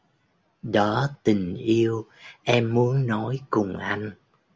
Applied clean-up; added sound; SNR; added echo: none; none; none; none.